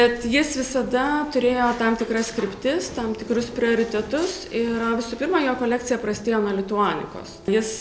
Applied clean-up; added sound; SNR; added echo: none; none; none; none.